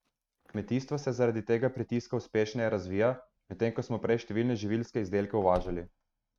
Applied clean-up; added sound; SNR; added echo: neural mask model RNNoise.